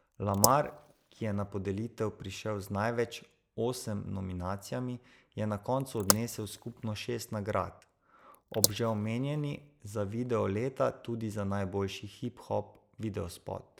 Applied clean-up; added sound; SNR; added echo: neural mask model Resemble Enhance denoiser.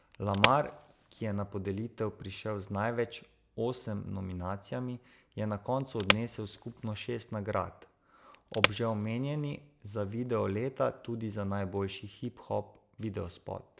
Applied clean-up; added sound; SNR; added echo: none; Wood; -1 dB; none.